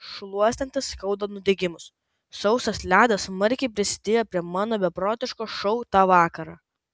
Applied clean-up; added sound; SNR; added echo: none; none; none; none.